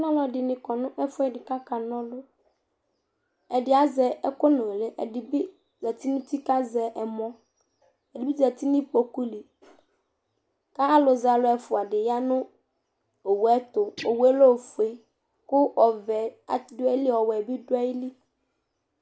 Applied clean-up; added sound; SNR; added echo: none; Guitar; 20 dB; none.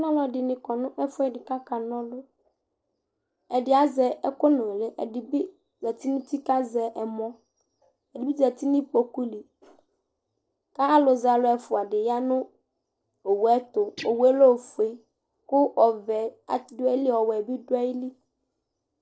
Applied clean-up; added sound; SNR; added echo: neural separator model SepFormer DNS4.